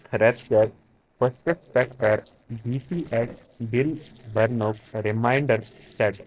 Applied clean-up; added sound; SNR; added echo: neural separator model SepFormer DNS4.